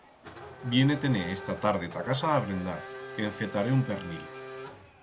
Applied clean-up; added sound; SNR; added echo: none; Race car, auto racing / Accelerating, revving, vroom; 12 dB; none.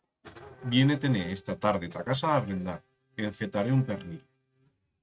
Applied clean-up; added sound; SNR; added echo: neural mask model RNNoise.